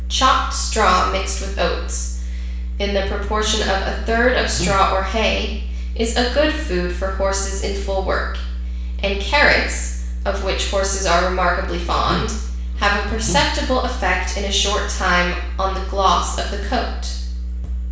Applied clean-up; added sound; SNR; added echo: none; Liquid; 11 dB; reverberation time 0.7 s.